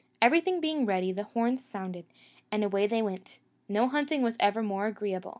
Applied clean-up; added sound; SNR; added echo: none; none; none; none.